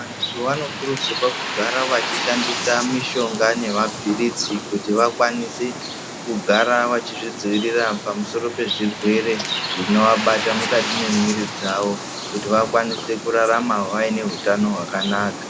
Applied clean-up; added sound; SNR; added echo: none; Bird; 6 dB; none.